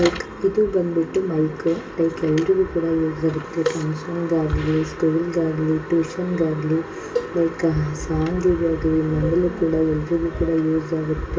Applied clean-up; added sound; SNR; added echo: none; Cowbell; 11 dB; reverberation time 0.2 s.